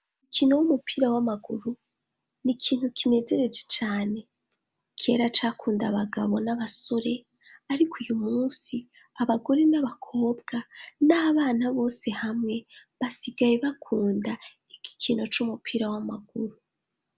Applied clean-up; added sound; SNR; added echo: none; none; none; none.